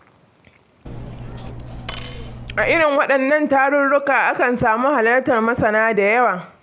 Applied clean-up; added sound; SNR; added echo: none; Cutlery, silverware; 13 dB; none.